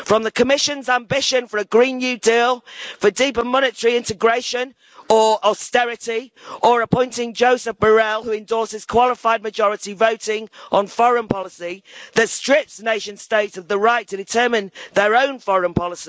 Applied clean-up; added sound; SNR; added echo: none; none; none; none.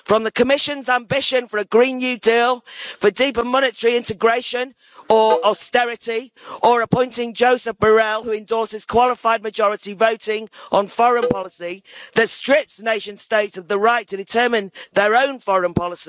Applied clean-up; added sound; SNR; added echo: neural mask model RNNoise.